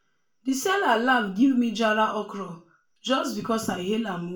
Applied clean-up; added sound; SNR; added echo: none; none; none; reverberation time 0.3 s.